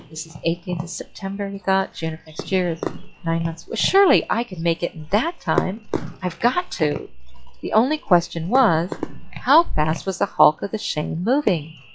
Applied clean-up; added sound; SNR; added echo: classical method log-MMSE.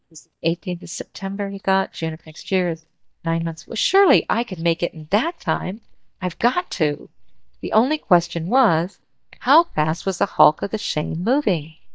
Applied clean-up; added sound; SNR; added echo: neural mask model DeepFilterNet 3.